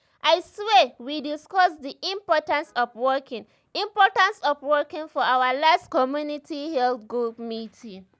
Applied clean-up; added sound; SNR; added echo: none; none; none; none.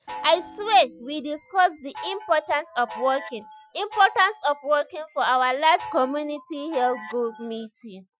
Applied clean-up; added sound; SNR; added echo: classical method Wiener filter.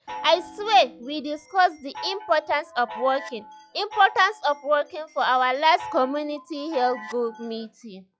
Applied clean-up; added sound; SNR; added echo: classical method log-MMSE.